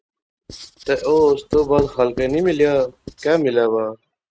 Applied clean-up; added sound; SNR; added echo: neural mask model RNNoise.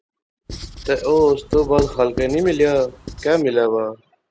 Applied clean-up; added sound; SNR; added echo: none; Writing; 11 dB; none.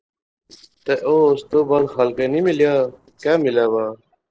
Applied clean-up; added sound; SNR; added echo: neural separator model SepFormer DNS4.